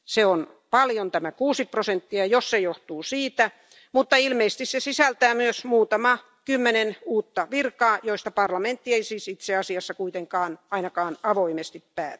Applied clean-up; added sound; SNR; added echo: none; none; none; none.